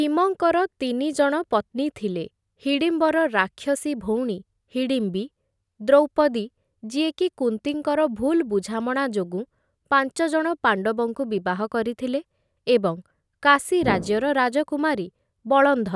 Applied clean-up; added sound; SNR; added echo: none; Brass instrument; 8 dB; none.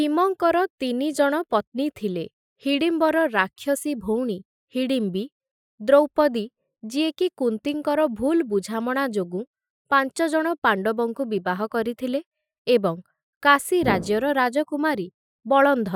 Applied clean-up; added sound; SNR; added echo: classical method Wiener filter.